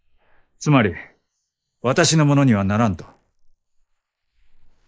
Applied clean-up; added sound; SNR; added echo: neural mask model Resemble Enhance denoiser.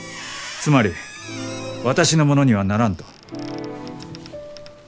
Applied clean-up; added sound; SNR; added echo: none; Squeak; 18 dB; none.